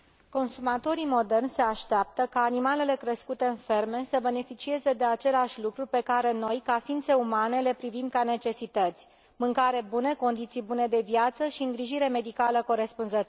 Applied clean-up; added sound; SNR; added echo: none; none; none; none.